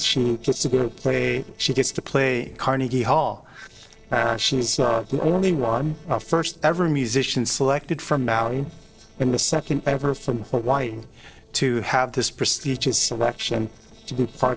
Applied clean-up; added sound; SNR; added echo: neural separator model SepFormer DNS4.